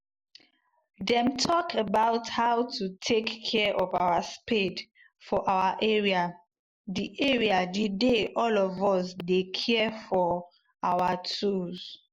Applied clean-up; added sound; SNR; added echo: neural mask model Resemble Enhance denoiser.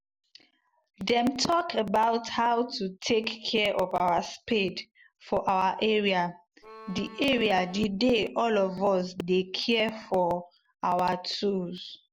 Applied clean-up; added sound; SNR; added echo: none; Bowed string instrument; 19 dB; none.